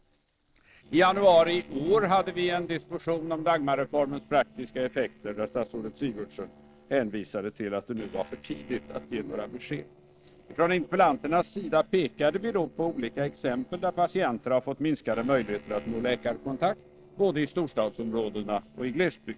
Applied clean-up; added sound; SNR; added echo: neural separator model SepFormer DNS4.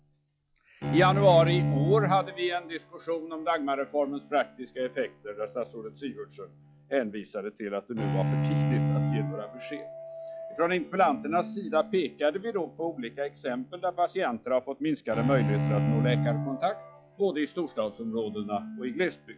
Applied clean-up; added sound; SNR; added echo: classical method log-MMSE.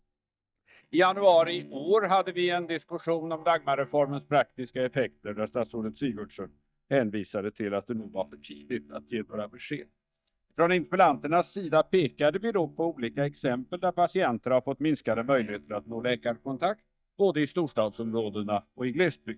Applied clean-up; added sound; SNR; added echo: neural mask model DeepFilterNet 3.